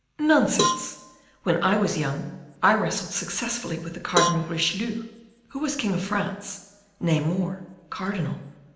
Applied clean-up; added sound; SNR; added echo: none; Cowbell; 5 dB; reverberation time 0.9 s.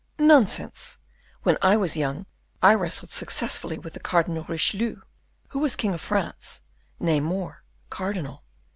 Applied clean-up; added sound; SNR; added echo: none; none; none; none.